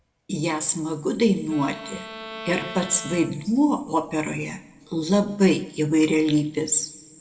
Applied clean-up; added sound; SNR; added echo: none; Bowed string instrument; 16 dB; reverberation time 1.6 s.